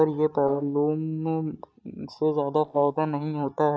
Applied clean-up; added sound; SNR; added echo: neural mask model DeepFilterNet 3.